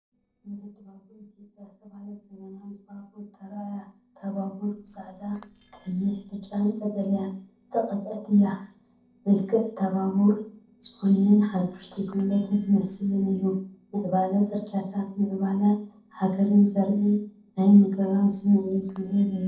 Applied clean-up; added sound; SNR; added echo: neural separator model SepFormer DNS4.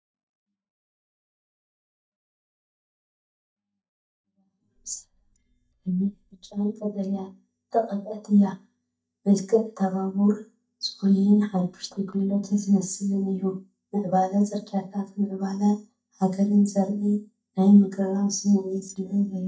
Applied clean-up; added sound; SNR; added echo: neural mask model DeepFilterNet 3.